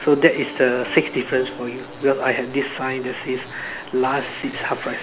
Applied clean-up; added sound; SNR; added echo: none; Traffic noise, roadway noise / Vehicle horn, car horn, honking + Piano; 19 dB; none.